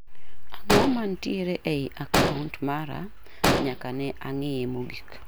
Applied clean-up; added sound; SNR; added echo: none; Explosion; 0 dB; none.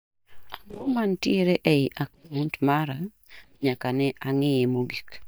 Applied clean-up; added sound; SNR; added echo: neural mask model DeepFilterNet 3.